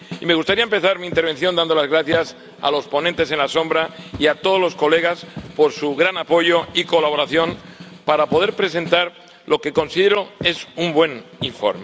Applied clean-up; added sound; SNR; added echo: none; Snare drum + Walk, footsteps; 18 dB; none.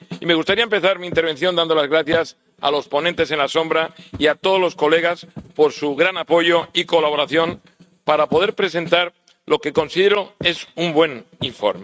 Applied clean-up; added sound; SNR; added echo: neural mask model RNNoise.